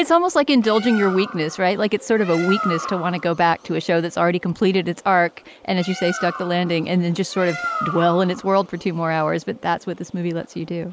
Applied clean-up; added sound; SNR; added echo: none; Bird; 13 dB; none.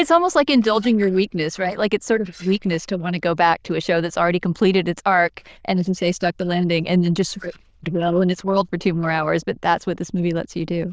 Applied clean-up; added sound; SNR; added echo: neural diffusion model UNIVERSE++.